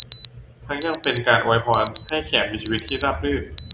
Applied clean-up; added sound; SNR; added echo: none; Alarm; -2 dB; none.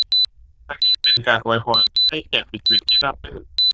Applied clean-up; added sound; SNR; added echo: neural diffusion model UNIVERSE++.